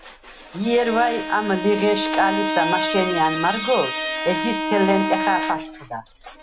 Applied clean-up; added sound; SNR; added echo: none; Bowed string instrument; 4 dB; none.